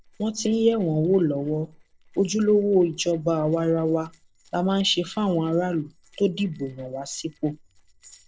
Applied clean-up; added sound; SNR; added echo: neural separator model SepFormer DNS4.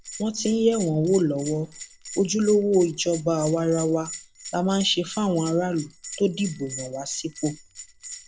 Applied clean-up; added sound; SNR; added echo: none; Bell; 15 dB; none.